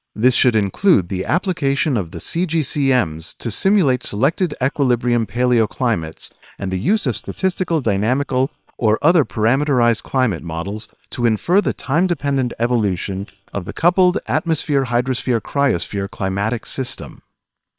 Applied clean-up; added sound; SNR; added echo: neural separator model SepFormer WHAM!.